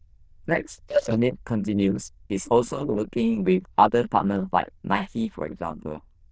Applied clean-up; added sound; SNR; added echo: neural diffusion model UNIVERSE++.